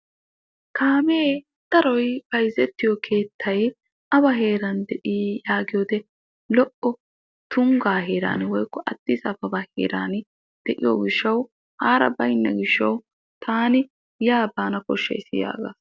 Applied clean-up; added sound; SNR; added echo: none; none; none; none.